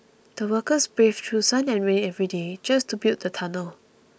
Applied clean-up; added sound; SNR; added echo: none; none; none; none.